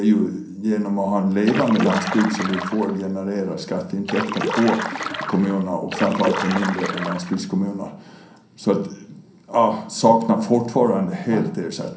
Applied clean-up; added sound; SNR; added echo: none; Stream; 6 dB; reverberation time 0.6 s.